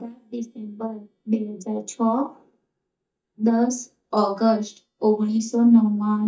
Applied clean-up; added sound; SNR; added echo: neural mask model DeepFilterNet 3.